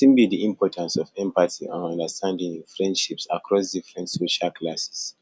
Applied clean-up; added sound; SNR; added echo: none; none; none; none.